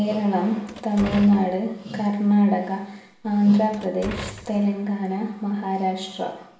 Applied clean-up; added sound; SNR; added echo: none; Door; 14 dB; reverberation time 0.7 s.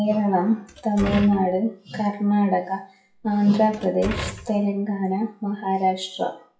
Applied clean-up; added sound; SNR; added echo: classical method WPE with log-MMSE.